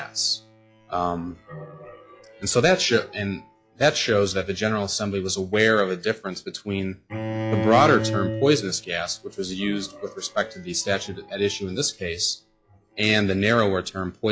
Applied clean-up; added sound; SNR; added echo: classical method log-MMSE.